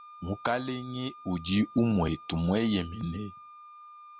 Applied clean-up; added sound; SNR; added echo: none; Wind instrument, woodwind instrument; 18 dB; none.